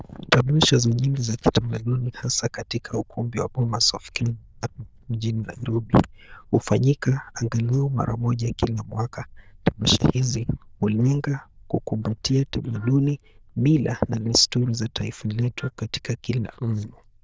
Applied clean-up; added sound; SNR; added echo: neural diffusion model UNIVERSE++.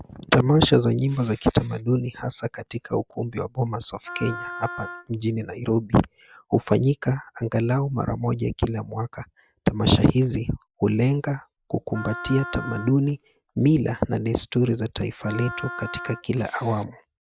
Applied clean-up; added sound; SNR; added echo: none; Wind instrument, woodwind instrument; 14 dB; none.